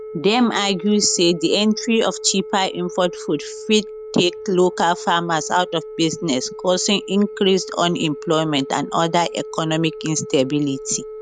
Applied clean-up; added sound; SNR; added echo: none; Telephone; 13 dB; none.